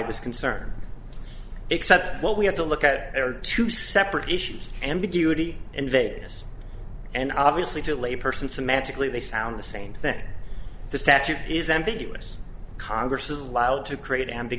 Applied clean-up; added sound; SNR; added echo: none; none; none; none.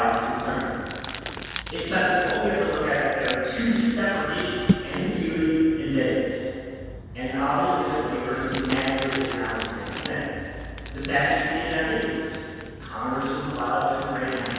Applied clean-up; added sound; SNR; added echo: none; Crumpling, crinkling; 11 dB; reverberation time 2.1 s.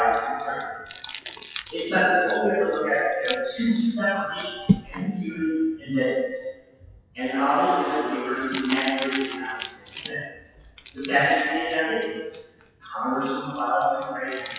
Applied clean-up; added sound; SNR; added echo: classical method WPE with log-MMSE.